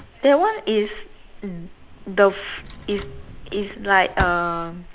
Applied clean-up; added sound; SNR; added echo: none; Drawer open or close; 13 dB; none.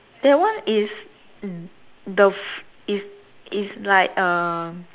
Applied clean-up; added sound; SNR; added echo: none; none; none; none.